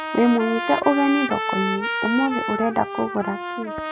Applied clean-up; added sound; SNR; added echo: none; Trumpet; 5 dB; none.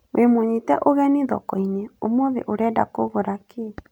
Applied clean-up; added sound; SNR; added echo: none; none; none; none.